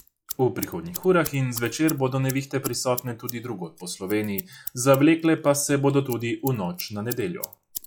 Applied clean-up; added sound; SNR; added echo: classical method log-MMSE.